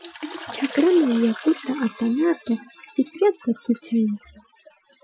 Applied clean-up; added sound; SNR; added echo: classical method Wiener filter.